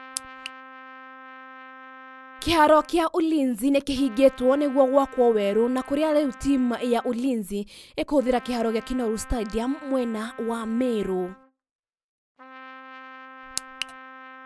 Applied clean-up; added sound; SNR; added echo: none; Trumpet; 20 dB; none.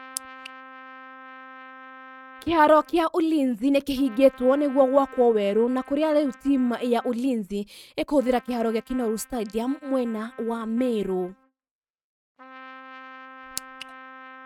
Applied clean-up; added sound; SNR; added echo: neural mask model RNNoise.